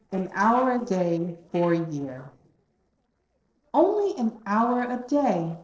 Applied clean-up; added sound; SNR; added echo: neural separator model SepFormer DNS4.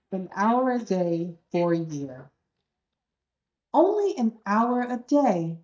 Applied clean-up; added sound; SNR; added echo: neural mask model DeepFilterNet 3.